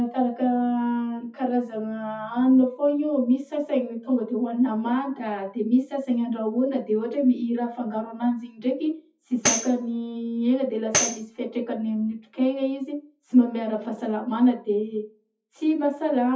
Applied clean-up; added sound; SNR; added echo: classical method WPE with log-MMSE.